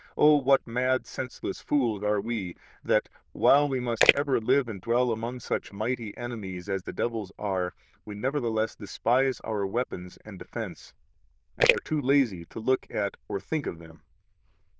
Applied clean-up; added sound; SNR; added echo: neural diffusion model UNIVERSE++.